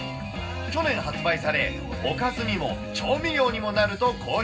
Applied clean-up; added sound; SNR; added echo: none; none; none; reverberation time 0.4 s.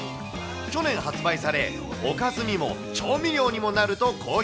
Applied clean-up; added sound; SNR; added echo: none; none; none; none.